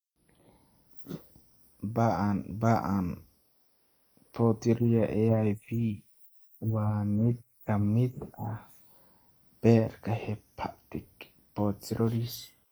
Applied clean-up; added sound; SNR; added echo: neural mask model Resemble Enhance denoiser.